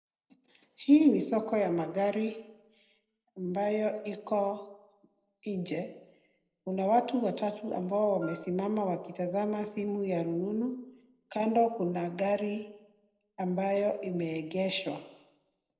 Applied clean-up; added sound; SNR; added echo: neural separator model SepFormer DNS4.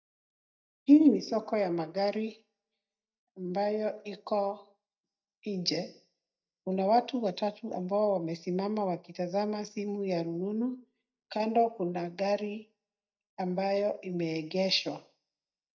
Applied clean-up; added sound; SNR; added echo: neural mask model DeepFilterNet 3.